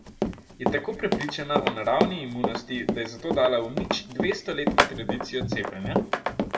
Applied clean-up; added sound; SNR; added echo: none; Run; -1 dB; reverberation time 0.9 s.